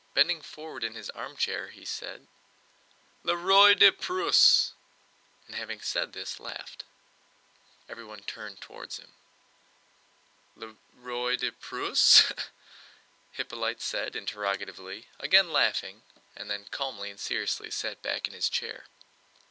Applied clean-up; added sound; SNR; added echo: none; none; none; none.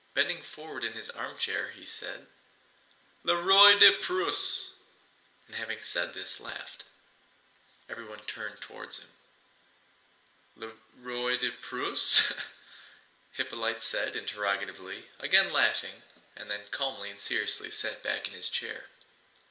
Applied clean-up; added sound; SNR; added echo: none; none; none; reverberation time 1.7 s.